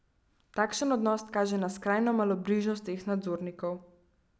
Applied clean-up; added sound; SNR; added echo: none; none; none; none.